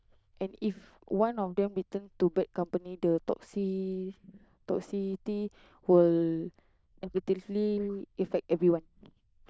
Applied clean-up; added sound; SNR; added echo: neural diffusion model UNIVERSE++.